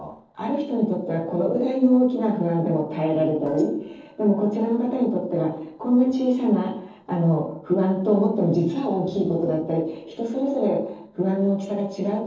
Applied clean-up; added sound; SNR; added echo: neural separator model SepFormer DNS4.